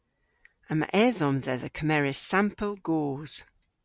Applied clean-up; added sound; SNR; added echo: none; none; none; none.